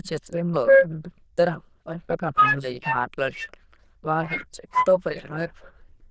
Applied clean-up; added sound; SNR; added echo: neural diffusion model UNIVERSE++.